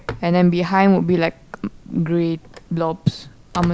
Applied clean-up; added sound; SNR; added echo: none; Telephone; 18 dB; none.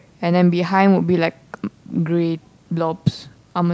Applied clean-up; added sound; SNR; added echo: none; none; none; none.